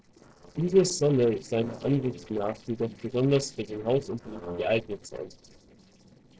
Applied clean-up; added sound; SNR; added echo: neural separator model SepFormer DNS4.